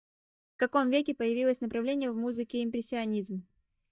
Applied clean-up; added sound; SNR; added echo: neural mask model DeepFilterNet 3.